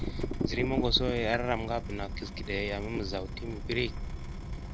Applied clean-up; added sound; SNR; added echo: none; Drip / Water tap, faucet; 1 dB; none.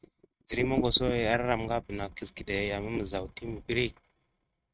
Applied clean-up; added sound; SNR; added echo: neural mask model RNNoise.